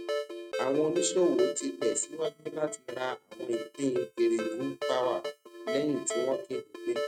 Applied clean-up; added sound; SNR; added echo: neural mask model RNNoise.